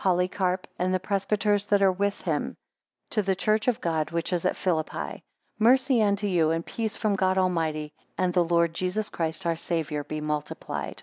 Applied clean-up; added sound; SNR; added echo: none; none; none; none.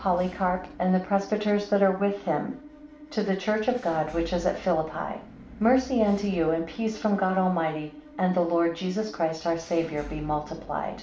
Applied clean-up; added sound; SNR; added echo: none; Engine / Mechanisms; 18 dB; reverberation time 0.4 s.